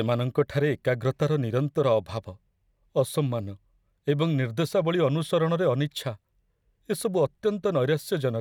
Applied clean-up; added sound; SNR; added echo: none; none; none; none.